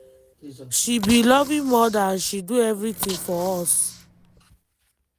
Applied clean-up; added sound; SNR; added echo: none; Bicycle; 16 dB; none.